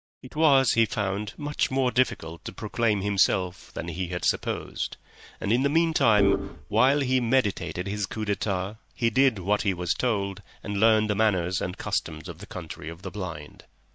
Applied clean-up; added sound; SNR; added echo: neural mask model DeepFilterNet 3.